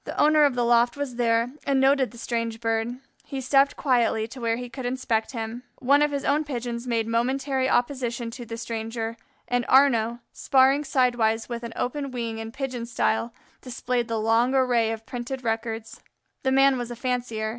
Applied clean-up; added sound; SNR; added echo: none; none; none; none.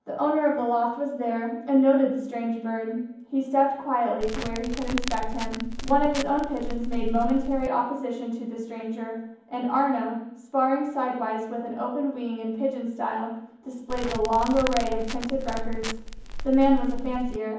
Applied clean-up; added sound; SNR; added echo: none; Crackle; 4 dB; reverberation time 1.2 s.